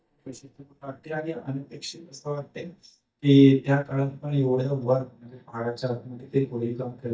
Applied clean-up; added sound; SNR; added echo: neural mask model DeepFilterNet 3.